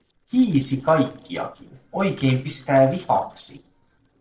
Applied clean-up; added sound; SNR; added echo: neural separator model SepFormer DNS4.